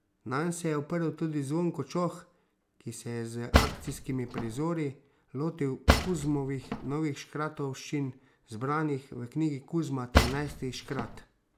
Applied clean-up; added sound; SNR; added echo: none; Cutlery, silverware / Drawer open or close; -4 dB; none.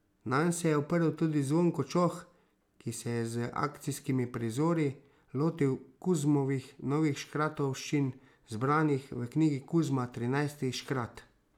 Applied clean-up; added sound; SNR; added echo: none; none; none; none.